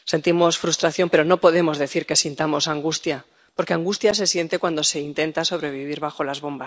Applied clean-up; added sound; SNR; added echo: none; none; none; none.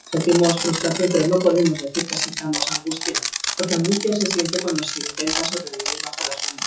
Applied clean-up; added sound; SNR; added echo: classical method WPE with log-MMSE.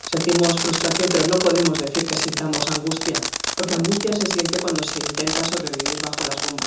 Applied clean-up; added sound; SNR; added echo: none; Fireworks; 2 dB; reverberation time 0.6 s.